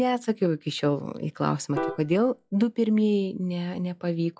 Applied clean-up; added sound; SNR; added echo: classical method log-MMSE.